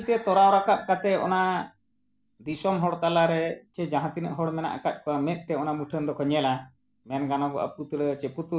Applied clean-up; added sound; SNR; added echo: none; none; none; none.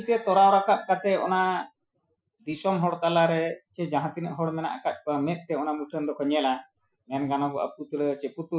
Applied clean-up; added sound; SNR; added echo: classical method Wiener filter.